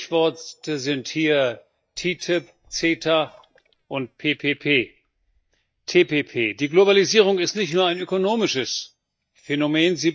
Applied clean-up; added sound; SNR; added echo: neural mask model DeepFilterNet 3.